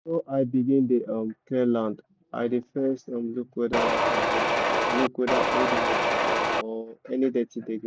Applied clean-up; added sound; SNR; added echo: none; Mechanisms; -4 dB; none.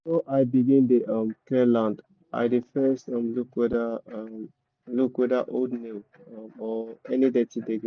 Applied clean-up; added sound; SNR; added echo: none; none; none; none.